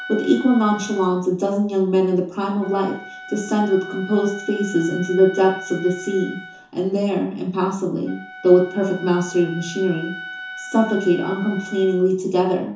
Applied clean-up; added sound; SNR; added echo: none; Wind instrument, woodwind instrument; 16 dB; reverberation time 0.9 s.